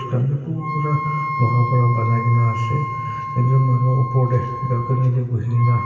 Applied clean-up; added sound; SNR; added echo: none; Wind instrument, woodwind instrument; 8 dB; reverberation time 2.6 s.